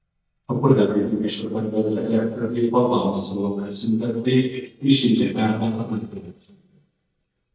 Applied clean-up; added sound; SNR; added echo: neural mask model DeepFilterNet 3.